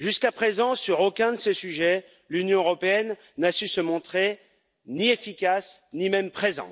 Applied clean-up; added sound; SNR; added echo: none; none; none; none.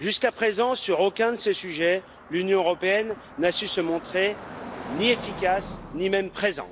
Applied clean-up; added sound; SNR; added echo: none; Car passing by; 15 dB; none.